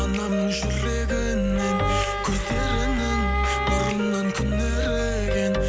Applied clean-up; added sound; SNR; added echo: none; Bowed string instrument + Guitar; 5 dB; none.